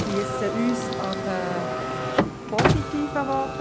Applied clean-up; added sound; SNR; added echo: none; Car; -2 dB; none.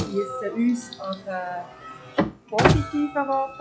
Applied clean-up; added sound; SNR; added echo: classical method log-MMSE.